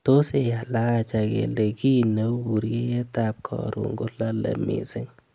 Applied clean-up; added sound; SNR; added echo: none; none; none; none.